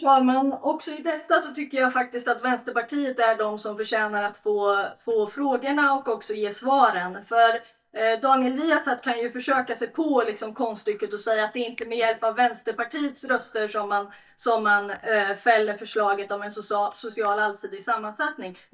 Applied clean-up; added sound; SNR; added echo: neural mask model DeepFilterNet 3.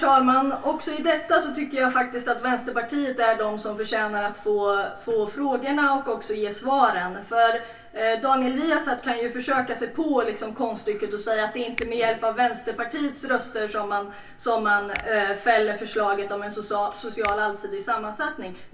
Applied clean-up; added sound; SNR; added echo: none; Finger snapping; 17 dB; reverberation time 0.1 s.